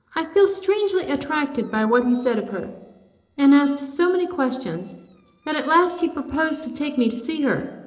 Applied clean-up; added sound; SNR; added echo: neural separator model SepFormer DNS4.